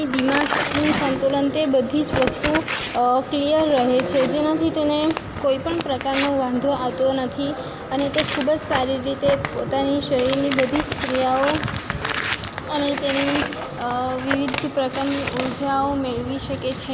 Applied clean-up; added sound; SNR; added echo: none; Crumpling, crinkling / Tearing; 5 dB; none.